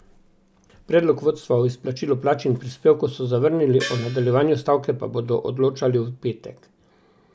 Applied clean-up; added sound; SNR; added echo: none; Gong; 11 dB; none.